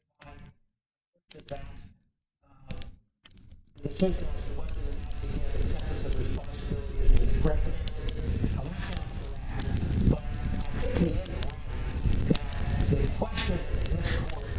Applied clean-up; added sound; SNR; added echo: neural mask model DeepFilterNet 3.